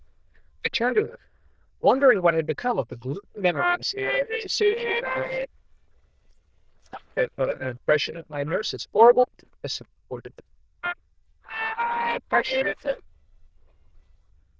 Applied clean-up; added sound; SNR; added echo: neural diffusion model UNIVERSE++.